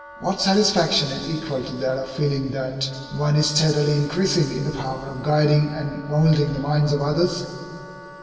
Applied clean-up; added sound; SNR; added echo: none; Wind instrument, woodwind instrument; 19 dB; reverberation time 2.9 s.